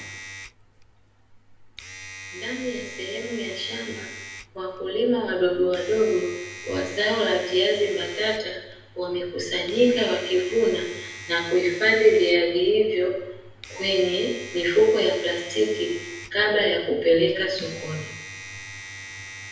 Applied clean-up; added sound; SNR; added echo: none; Domestic sounds, home sounds; 16 dB; reverberation time 0.8 s.